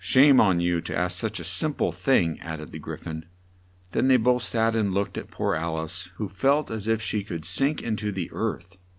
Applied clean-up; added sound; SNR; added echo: none; none; none; none.